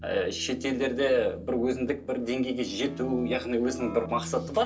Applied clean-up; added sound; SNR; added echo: none; Keyboard (musical); 13 dB; reverberation time 0.2 s.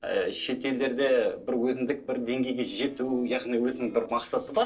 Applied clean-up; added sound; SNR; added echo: neural separator model SepFormer DNS4.